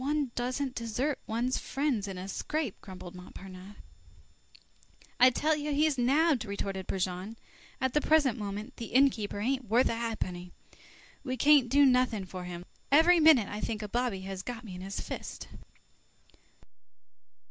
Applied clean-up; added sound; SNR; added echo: none; none; none; none.